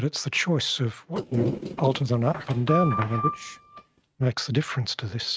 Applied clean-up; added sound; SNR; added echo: neural mask model RNNoise.